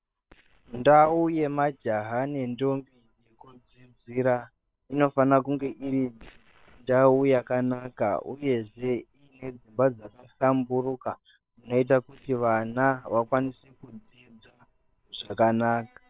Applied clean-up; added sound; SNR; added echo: neural separator model SepFormer WHAM!.